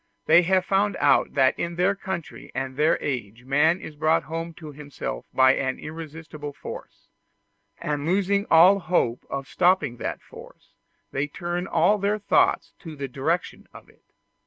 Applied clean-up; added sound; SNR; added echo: none; none; none; none.